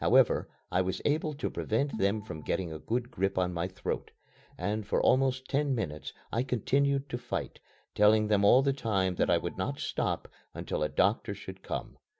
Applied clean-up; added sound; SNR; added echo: none; Organ; 15 dB; none.